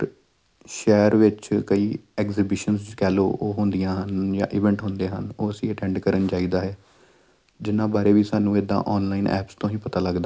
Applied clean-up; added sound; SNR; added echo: none; none; none; none.